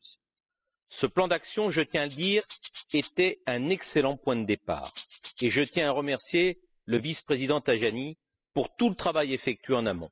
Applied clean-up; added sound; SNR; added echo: classical method spectral subtraction.